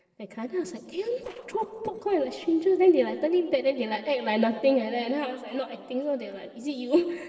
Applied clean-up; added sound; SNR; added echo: neural separator model SepFormer DNS4.